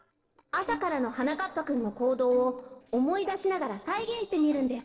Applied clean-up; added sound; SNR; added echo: neural separator model SepFormer DNS4.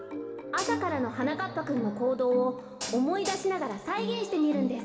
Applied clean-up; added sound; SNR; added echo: none; Hi-hat; 10 dB; reverberation time 2.5 s.